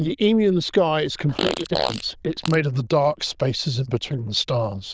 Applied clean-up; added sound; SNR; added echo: neural diffusion model UNIVERSE++.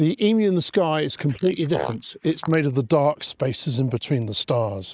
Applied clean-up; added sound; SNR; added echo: neural mask model Resemble Enhance denoiser.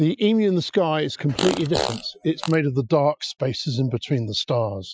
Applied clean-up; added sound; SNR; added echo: classical method Wiener filter.